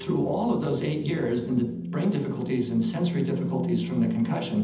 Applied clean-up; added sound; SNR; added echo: none; none; none; reverberation time 0.8 s.